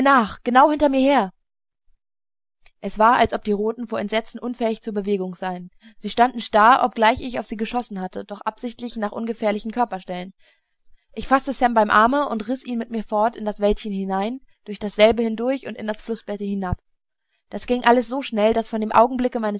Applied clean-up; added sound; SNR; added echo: none; none; none; none.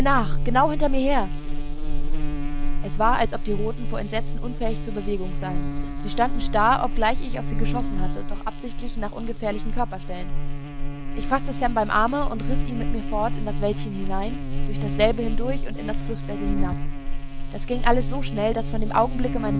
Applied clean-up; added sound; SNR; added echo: none; Buzz; -4 dB; none.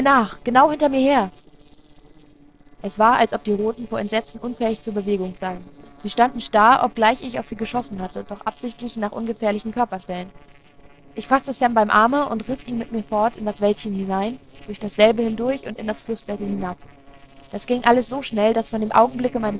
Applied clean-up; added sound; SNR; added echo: neural separator model SepFormer DNS4.